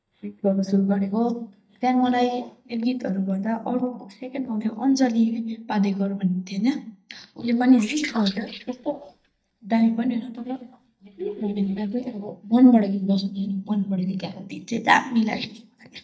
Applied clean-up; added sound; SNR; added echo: neural mask model DeepFilterNet 3.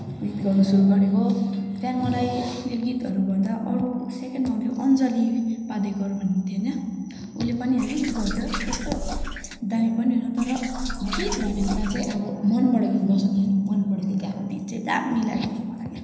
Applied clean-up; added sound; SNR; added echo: none; Liquid; 6 dB; reverberation time 0.9 s.